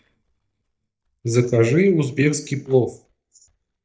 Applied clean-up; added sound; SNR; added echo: neural mask model DeepFilterNet 3.